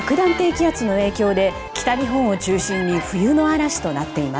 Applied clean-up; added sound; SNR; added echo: none; Bird vocalization, bird call, bird song + Electric guitar; 13 dB; none.